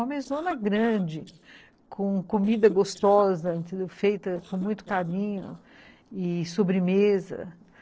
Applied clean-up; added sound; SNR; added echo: neural separator model SepFormer DNS4.